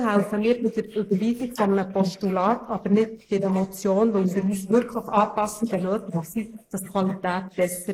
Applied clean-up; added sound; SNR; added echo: neural mask model Resemble Enhance denoiser.